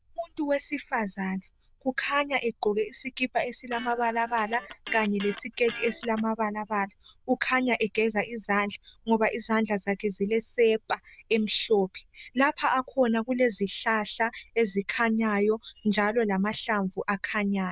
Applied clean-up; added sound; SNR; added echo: neural diffusion model UNIVERSE++.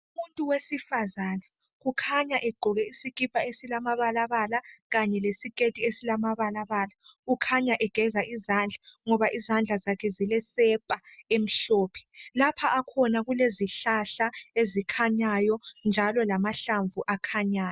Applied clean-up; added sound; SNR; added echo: none; none; none; none.